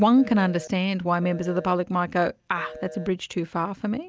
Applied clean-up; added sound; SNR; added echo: none; Telephone; 18 dB; none.